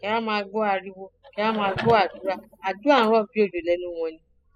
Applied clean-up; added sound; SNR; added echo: classical method spectral subtraction.